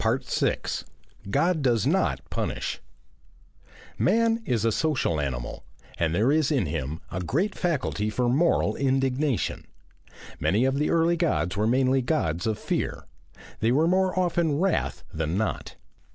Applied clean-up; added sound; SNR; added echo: none; none; none; none.